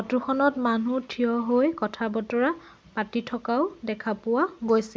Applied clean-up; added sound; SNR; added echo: none; none; none; none.